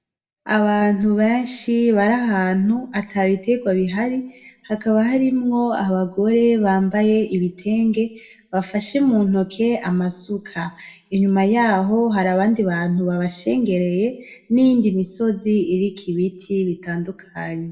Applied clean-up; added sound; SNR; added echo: none; none; none; reverberation time 0.5 s.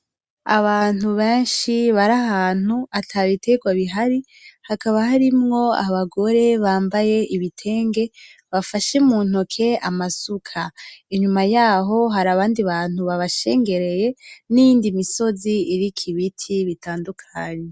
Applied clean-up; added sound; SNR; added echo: none; none; none; none.